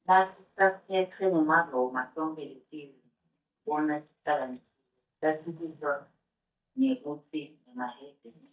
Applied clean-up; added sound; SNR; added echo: neural mask model DeepFilterNet 3.